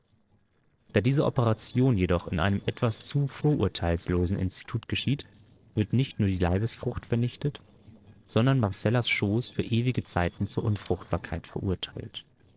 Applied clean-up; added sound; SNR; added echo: neural separator model SepFormer DNS4.